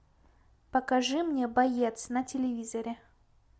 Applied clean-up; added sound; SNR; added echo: none; none; none; none.